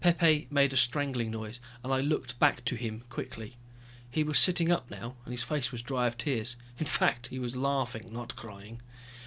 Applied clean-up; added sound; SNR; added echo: none; none; none; none.